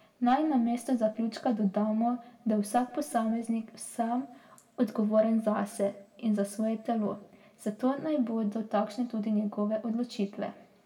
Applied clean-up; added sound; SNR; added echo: none; none; none; reverberation time 0.6 s.